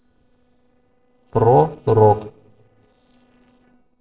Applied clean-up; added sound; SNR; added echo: neural separator model SepFormer DNS4.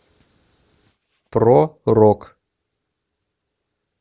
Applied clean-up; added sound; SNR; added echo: none; none; none; none.